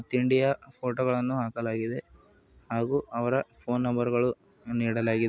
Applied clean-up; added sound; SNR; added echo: none; none; none; none.